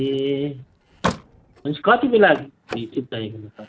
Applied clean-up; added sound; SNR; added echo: none; Slam; 12 dB; none.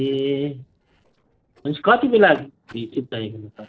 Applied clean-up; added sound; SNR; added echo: neural separator model SepFormer DNS4.